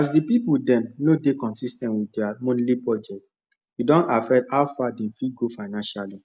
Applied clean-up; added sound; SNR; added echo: none; none; none; none.